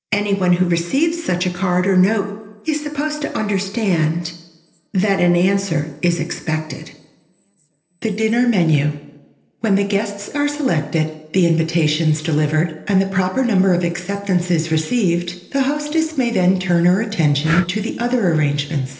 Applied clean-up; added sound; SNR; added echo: neural separator model SepFormer DNS4.